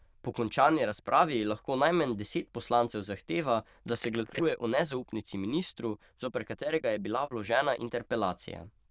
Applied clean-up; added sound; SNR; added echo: neural diffusion model UNIVERSE++.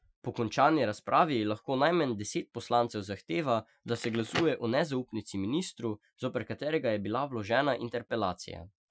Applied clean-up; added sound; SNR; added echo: classical method Wiener filter.